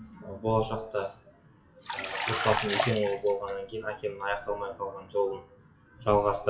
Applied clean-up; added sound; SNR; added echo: classical method WPE with log-MMSE.